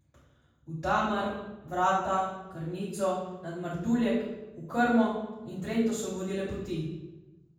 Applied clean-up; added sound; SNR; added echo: none; none; none; reverberation time 1.2 s.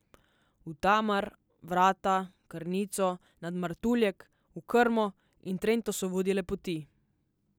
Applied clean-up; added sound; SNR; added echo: none; none; none; none.